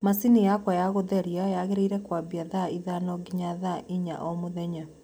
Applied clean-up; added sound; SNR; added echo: none; none; none; none.